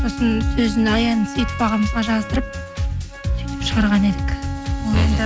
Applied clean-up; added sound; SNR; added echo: none; Wind instrument, woodwind instrument; 12 dB; none.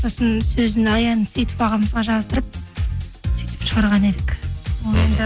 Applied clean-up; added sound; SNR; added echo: none; none; none; none.